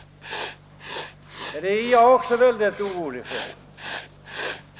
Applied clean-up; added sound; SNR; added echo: none; Writing; 12 dB; none.